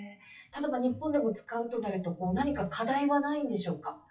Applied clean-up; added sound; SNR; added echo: classical method WPE with log-MMSE.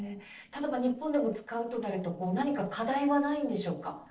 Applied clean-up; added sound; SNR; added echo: neural separator model SepFormer DNS4.